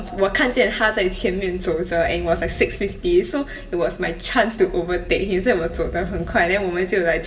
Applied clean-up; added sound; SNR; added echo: none; Animal; 15 dB; reverberation time 1.4 s.